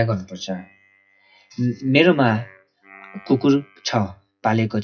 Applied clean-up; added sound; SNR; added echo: classical method WPE with log-MMSE.